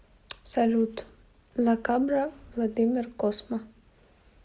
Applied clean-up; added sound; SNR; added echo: none; none; none; none.